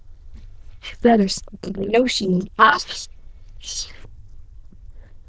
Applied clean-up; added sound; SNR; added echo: neural diffusion model UNIVERSE++.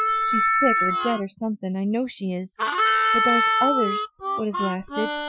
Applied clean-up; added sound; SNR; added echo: classical method Wiener filter.